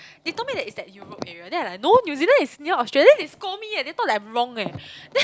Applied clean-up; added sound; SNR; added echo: none; none; none; none.